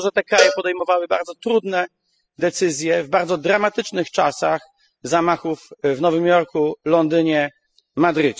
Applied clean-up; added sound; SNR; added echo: classical method spectral subtraction.